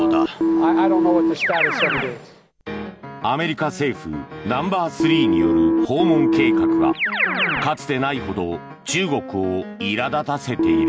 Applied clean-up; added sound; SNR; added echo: none; Keyboard (musical); -2 dB; none.